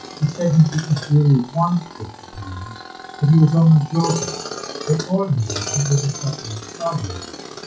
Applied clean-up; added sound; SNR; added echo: classical method WPE with log-MMSE.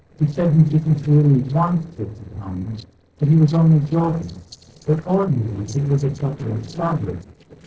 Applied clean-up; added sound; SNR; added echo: neural separator model SepFormer DNS4.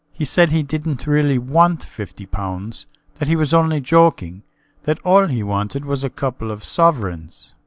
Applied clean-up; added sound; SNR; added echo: none; none; none; none.